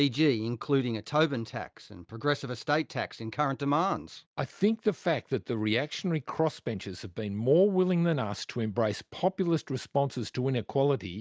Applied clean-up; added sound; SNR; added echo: none; none; none; none.